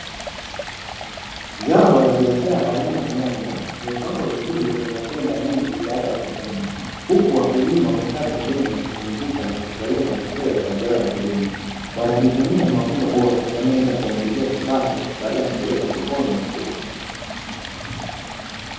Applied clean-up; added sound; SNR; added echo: none; Stream; 10 dB; reverberation time 1.3 s.